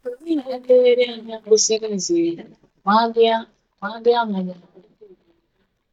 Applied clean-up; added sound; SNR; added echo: neural mask model DeepFilterNet 3.